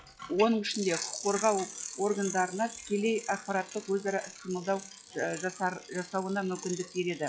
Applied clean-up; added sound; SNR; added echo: classical method log-MMSE.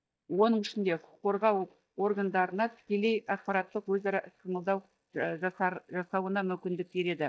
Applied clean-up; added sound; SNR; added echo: neural mask model DeepFilterNet 3.